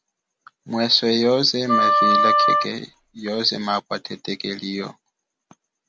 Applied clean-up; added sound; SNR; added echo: none; Wind instrument, woodwind instrument; -5 dB; none.